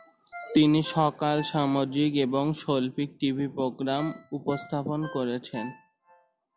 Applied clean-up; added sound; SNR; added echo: none; Ringtone; 19 dB; none.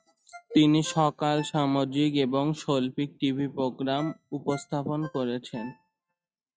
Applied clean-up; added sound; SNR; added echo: neural mask model RNNoise.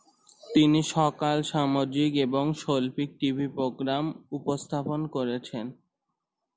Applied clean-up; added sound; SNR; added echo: none; none; none; none.